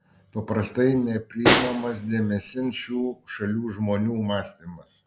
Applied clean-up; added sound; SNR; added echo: none; Snare drum; 1 dB; none.